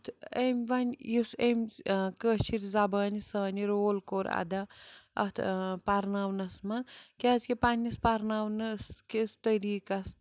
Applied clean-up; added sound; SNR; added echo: none; none; none; none.